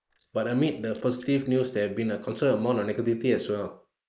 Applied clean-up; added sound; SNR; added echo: neural mask model Resemble Enhance denoiser.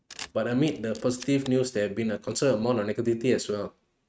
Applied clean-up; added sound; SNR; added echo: neural mask model RNNoise.